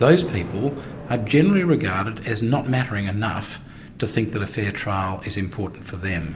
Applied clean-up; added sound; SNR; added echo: none; Thunder; 19 dB; reverberation time 1.2 s.